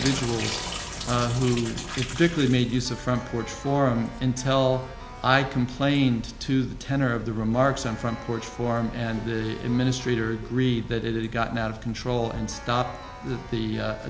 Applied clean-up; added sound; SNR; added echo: none; Keyboard (musical) + Drip / Sink (filling or washing); 12 dB; none.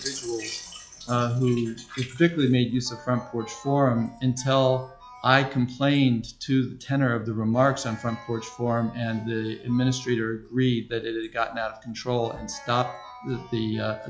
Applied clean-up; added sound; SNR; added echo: classical method log-MMSE.